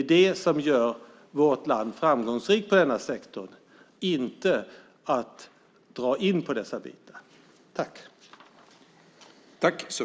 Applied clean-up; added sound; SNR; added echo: none; none; none; none.